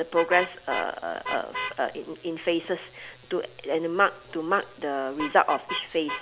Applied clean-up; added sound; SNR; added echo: none; Vehicle horn, car horn, honking; 11 dB; none.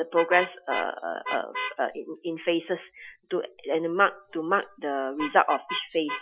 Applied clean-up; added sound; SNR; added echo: classical method Wiener filter.